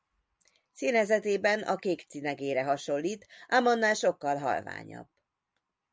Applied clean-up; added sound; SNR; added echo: none; none; none; none.